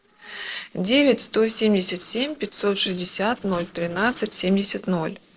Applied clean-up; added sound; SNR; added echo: neural separator model SepFormer DNS4.